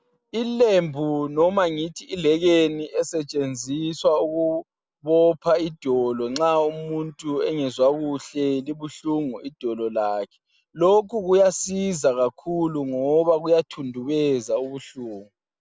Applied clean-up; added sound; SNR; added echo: none; none; none; none.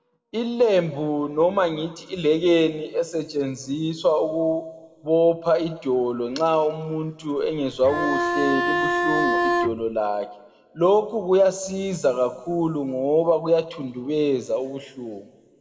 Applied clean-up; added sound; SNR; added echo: none; Bowed string instrument; 1 dB; reverberation time 1.4 s.